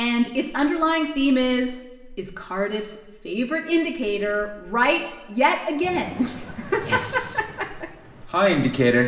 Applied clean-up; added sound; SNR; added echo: none; Thunder / Rain; 18 dB; reverberation time 1.2 s.